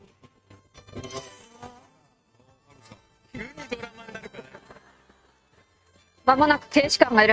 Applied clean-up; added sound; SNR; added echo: neural mask model RNNoise.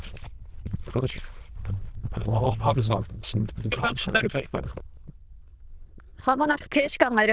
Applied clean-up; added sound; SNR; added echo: neural diffusion model UNIVERSE++.